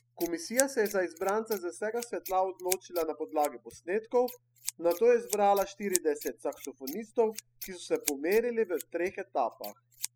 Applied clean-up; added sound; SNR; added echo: classical method spectral subtraction.